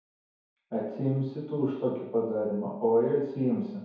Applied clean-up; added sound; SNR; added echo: none; none; none; reverberation time 0.9 s.